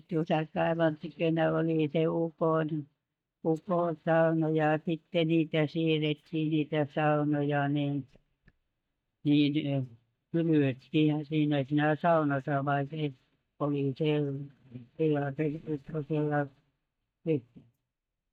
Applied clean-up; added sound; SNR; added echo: neural mask model DeepFilterNet 3.